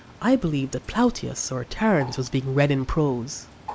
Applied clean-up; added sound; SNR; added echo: none; Bird; 19 dB; none.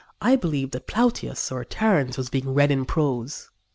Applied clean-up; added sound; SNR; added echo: none; none; none; none.